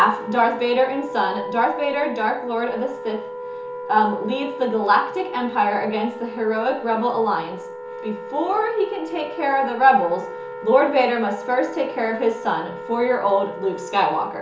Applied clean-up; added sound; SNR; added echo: none; Wind instrument, woodwind instrument; 11 dB; reverberation time 0.7 s.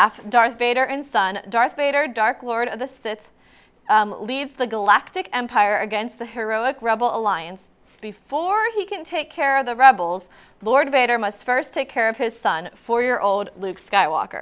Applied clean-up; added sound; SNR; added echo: none; none; none; none.